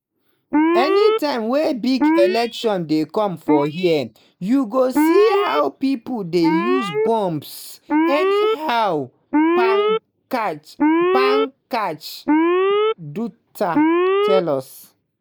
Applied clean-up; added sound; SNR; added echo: neural mask model Resemble Enhance denoiser.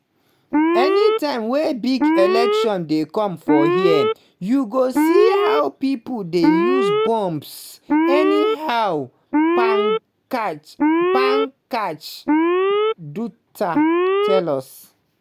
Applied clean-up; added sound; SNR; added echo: none; Alarm; -2 dB; none.